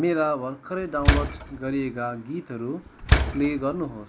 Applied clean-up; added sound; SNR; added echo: none; Slam; -2 dB; none.